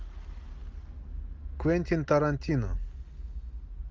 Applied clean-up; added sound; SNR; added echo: none; none; none; none.